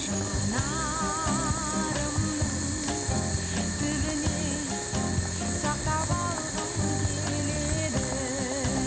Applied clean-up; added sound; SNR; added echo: none; Boiling; 3 dB; none.